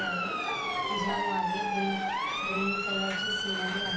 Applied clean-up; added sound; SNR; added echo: none; Motor vehicle (road) / Siren; -4 dB; reverberation time 0.4 s.